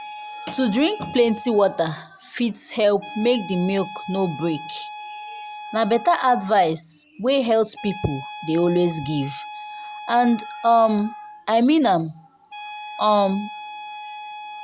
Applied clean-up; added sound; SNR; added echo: none; Wind instrument, woodwind instrument; 14 dB; none.